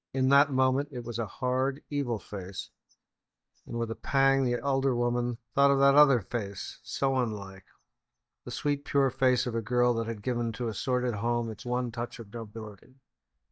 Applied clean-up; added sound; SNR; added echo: neural mask model DeepFilterNet 3.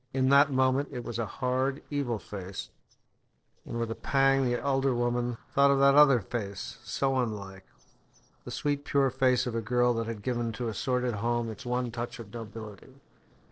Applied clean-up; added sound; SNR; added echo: neural separator model SepFormer DNS4.